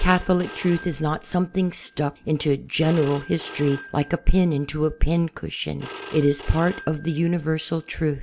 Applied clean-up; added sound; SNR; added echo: none; Telephone; 19 dB; none.